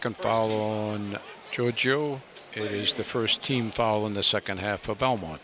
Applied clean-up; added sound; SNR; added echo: none; none; none; none.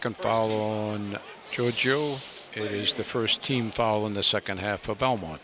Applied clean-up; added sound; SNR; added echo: none; Fire; 16 dB; none.